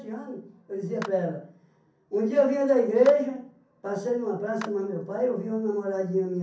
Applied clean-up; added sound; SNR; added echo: none; Clapping; 20 dB; reverberation time 0.6 s.